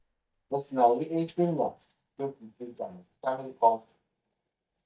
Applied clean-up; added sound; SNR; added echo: neural mask model DeepFilterNet 3.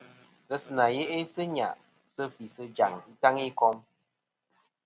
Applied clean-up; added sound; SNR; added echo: none; none; none; none.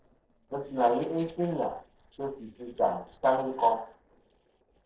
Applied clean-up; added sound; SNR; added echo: neural separator model SepFormer DNS4.